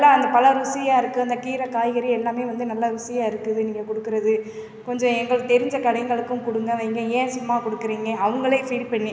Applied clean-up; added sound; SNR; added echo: none; none; none; none.